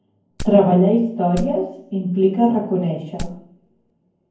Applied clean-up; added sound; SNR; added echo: none; Wood; 14 dB; reverberation time 0.9 s.